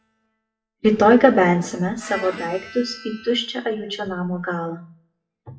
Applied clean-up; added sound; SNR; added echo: classical method WPE with log-MMSE.